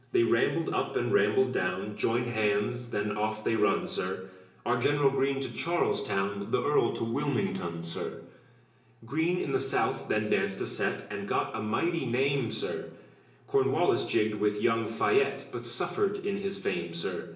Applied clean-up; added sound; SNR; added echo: none; none; none; reverberation time 0.7 s.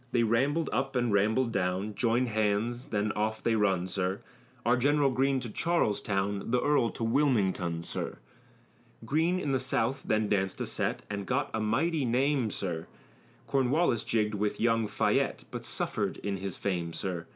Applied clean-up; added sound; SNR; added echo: none; none; none; none.